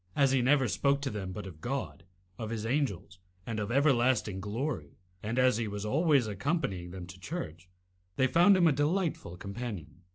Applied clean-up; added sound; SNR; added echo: none; none; none; none.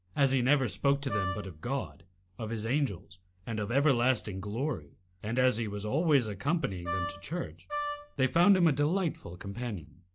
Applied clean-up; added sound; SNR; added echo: none; Wind instrument, woodwind instrument; 7 dB; none.